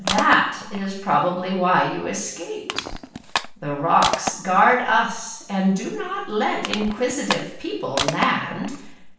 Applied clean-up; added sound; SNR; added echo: none; Crushing; 9 dB; reverberation time 0.7 s.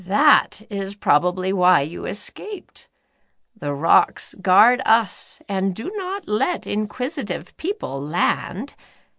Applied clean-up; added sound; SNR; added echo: none; none; none; none.